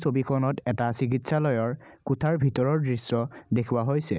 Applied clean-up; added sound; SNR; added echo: none; none; none; none.